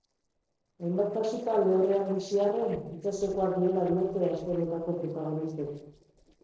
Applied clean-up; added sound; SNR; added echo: neural separator model SepFormer DNS4.